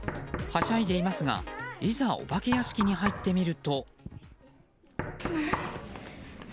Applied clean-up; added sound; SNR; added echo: none; Knock; 8 dB; none.